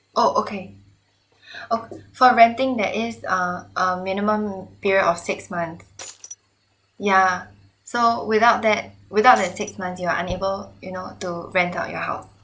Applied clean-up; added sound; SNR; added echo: none; Shatter; 16 dB; none.